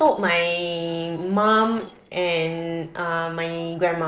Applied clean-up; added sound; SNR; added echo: neural separator model SepFormer DNS4.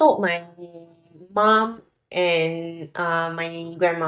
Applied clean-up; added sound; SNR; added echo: neural mask model DeepFilterNet 3.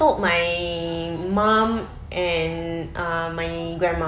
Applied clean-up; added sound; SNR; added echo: none; none; none; none.